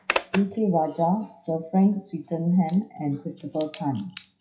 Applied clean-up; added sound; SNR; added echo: classical method WPE with log-MMSE.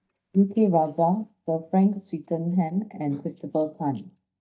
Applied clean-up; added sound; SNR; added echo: neural mask model DeepFilterNet 3.